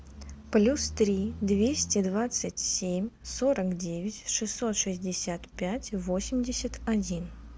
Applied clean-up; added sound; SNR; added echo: none; none; none; none.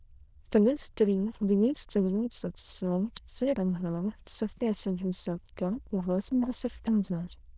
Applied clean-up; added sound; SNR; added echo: neural diffusion model UNIVERSE++.